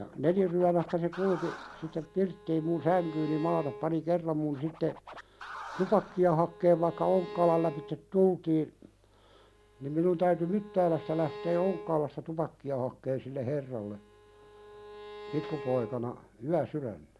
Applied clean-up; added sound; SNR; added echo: none; Bowed string instrument + Scratching (performance technique); 16 dB; none.